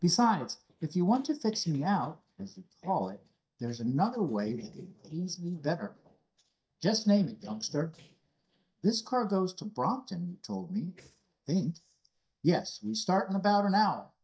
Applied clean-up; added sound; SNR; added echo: neural mask model DeepFilterNet 3.